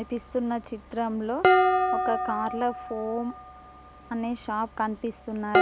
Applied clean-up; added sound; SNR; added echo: none; Dishes, pots, and pans; -3 dB; none.